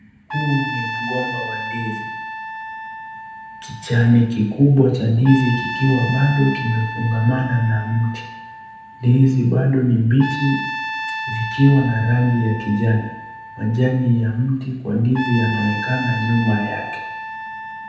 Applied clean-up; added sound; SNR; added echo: none; Trumpet; 10 dB; reverberation time 0.9 s.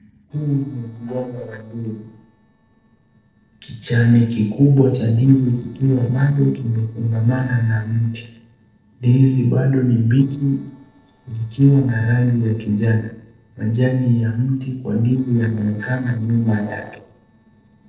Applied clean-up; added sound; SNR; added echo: neural separator model SepFormer DNS4.